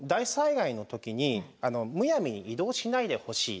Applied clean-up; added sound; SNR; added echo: none; none; none; none.